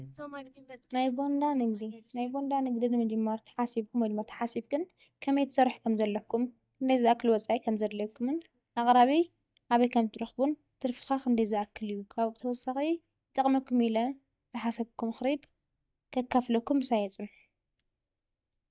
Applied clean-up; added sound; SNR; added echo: neural mask model DeepFilterNet 3.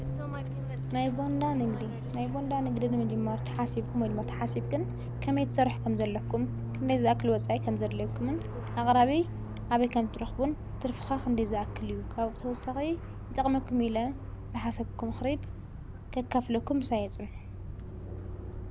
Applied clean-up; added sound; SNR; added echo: none; Fixed-wing aircraft, airplane; 5 dB; none.